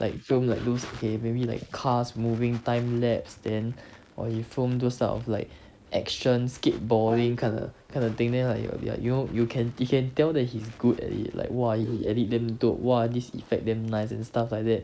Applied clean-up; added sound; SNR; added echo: neural mask model Resemble Enhance denoiser.